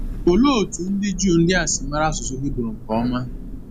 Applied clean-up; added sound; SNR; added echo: none; Thunder; 8 dB; none.